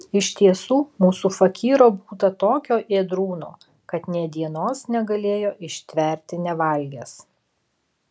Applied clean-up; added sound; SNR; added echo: none; none; none; none.